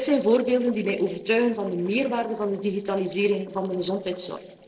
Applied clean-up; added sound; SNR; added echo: neural separator model SepFormer DNS4.